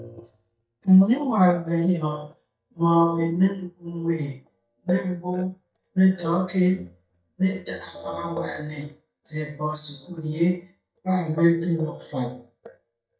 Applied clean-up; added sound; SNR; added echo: neural mask model DeepFilterNet 3.